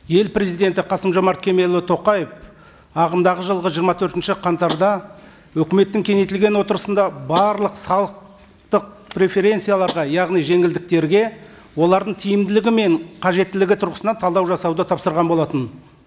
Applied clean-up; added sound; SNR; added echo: none; Tap; 17 dB; none.